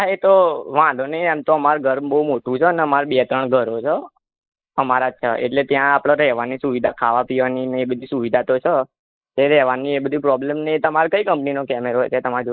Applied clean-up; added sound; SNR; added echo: neural mask model Resemble Enhance denoiser.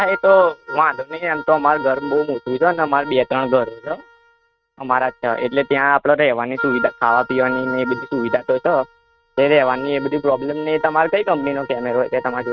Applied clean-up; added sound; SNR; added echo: neural mask model RNNoise.